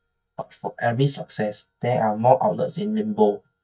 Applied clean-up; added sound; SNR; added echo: neural mask model DeepFilterNet 3.